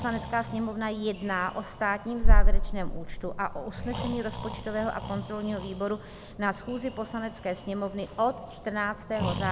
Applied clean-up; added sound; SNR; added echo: none; Breathing; -4 dB; none.